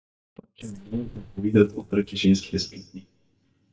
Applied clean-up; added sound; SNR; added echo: neural mask model DeepFilterNet 3.